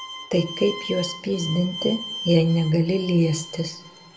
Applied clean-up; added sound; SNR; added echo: none; Bowed string instrument; 13 dB; reverberation time 1.2 s.